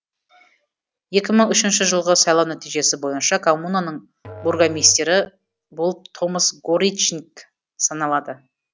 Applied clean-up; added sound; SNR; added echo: none; Musical instrument; 20 dB; none.